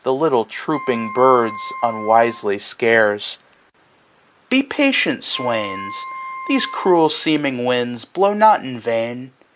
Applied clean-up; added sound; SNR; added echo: none; Wind instrument, woodwind instrument; 13 dB; none.